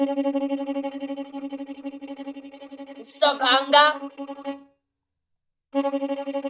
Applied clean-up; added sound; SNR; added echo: neural mask model DeepFilterNet 3.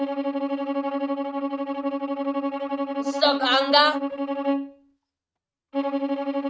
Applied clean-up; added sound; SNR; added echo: neural mask model RNNoise.